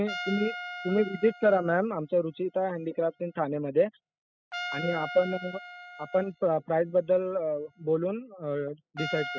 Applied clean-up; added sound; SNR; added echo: classical method spectral subtraction.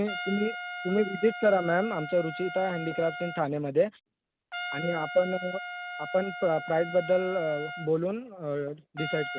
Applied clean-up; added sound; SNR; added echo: none; Trumpet; 9 dB; none.